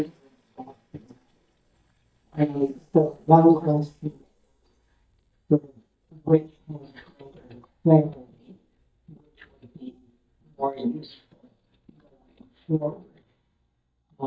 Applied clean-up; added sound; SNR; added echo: neural mask model DeepFilterNet 3.